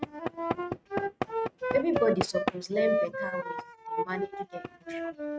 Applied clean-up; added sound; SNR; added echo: neural mask model RNNoise.